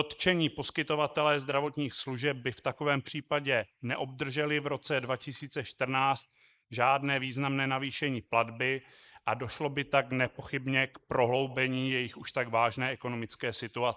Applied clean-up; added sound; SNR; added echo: neural mask model Resemble Enhance denoiser.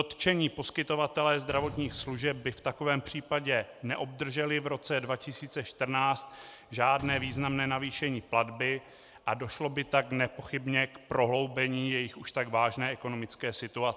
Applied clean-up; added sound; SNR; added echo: none; Slam; 19 dB; none.